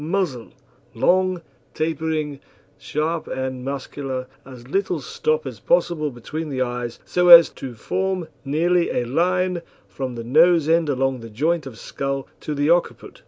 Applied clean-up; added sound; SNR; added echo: none; none; none; none.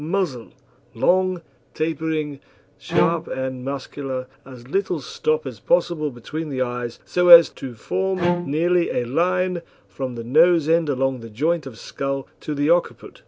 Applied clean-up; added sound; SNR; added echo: none; Bowed string instrument; 5 dB; none.